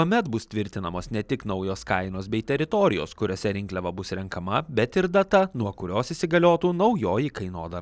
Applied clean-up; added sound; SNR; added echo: none; none; none; none.